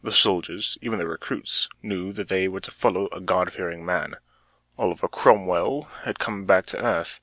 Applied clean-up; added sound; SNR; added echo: none; none; none; none.